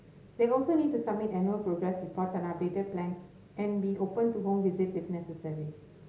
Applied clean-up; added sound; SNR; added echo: none; none; none; none.